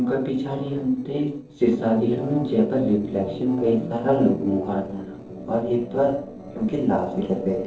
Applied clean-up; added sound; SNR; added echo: neural separator model SepFormer DNS4.